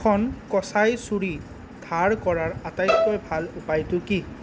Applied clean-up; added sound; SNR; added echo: none; Bowed string instrument; 0 dB; none.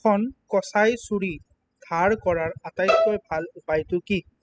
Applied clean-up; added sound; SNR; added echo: classical method spectral subtraction.